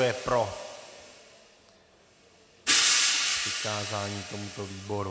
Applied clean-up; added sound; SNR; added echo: none; Hi-hat; -3 dB; none.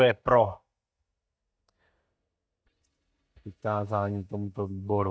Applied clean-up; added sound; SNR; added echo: neural mask model DeepFilterNet 3.